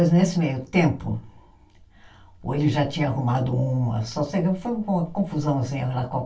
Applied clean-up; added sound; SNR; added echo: none; none; none; reverberation time 0.2 s.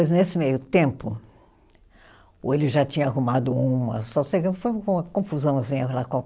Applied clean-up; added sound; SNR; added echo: none; none; none; none.